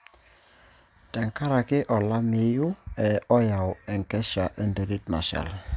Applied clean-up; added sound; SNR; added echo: none; none; none; none.